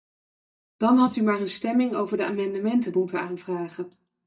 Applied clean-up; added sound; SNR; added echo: neural mask model DeepFilterNet 3.